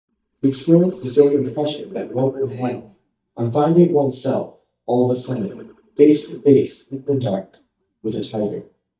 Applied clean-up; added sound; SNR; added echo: neural mask model DeepFilterNet 3.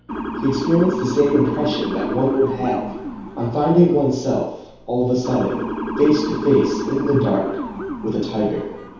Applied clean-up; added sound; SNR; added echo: none; Motor vehicle (road) / Siren; 7 dB; reverberation time 0.8 s.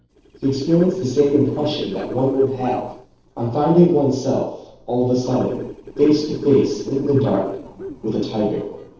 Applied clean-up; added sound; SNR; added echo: neural separator model SepFormer DNS4.